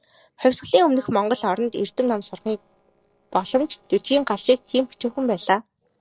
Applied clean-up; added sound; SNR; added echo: neural separator model SepFormer DNS4.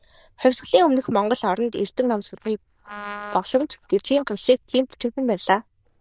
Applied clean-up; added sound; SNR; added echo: neural diffusion model UNIVERSE++.